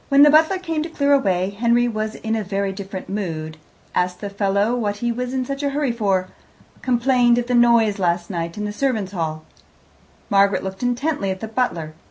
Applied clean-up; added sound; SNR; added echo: none; none; none; none.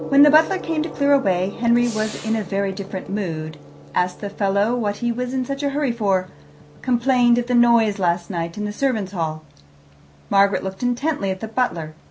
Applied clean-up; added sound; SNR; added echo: none; Gong + Gunshot, gunfire; 18 dB; none.